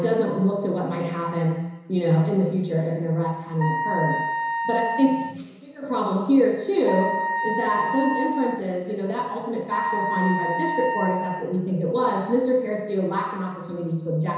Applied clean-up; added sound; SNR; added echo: none; Wind instrument, woodwind instrument; 3 dB; reverberation time 1.0 s.